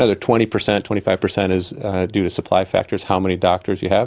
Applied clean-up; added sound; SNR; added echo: none; none; none; none.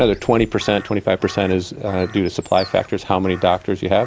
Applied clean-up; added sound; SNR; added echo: none; Crow; 19 dB; none.